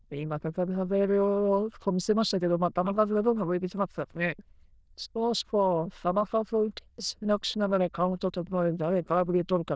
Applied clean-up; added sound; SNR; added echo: neural diffusion model UNIVERSE++.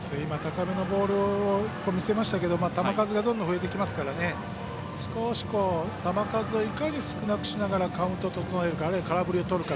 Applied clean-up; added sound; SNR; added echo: none; none; none; none.